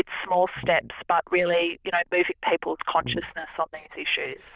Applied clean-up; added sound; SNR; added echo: neural diffusion model UNIVERSE++.